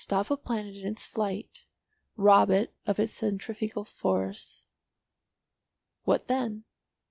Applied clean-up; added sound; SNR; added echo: none; none; none; none.